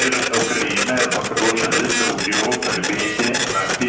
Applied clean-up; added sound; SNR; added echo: none; Printer; 0 dB; reverberation time 0.9 s.